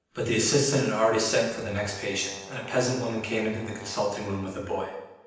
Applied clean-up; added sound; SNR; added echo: none; Brass instrument; 18 dB; reverberation time 0.9 s.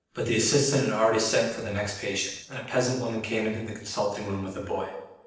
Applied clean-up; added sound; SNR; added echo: neural separator model SepFormer DNS4.